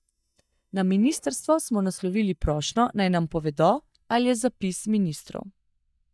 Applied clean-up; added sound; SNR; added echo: neural mask model DeepFilterNet 3.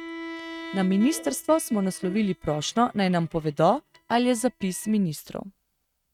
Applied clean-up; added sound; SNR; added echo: neural mask model RNNoise.